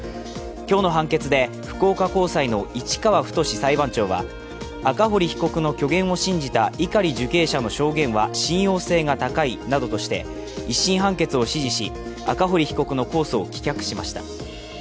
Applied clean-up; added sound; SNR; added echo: none; none; none; none.